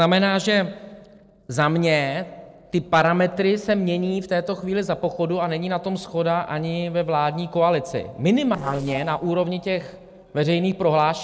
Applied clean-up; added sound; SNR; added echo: neural separator model SepFormer DNS4.